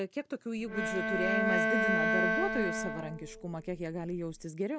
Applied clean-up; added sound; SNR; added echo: none; Bowed string instrument; -4 dB; none.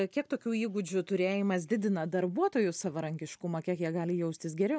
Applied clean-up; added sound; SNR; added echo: none; none; none; none.